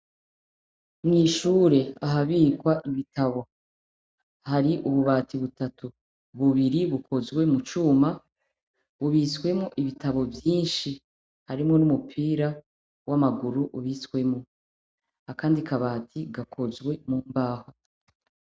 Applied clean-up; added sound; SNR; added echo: none; none; none; none.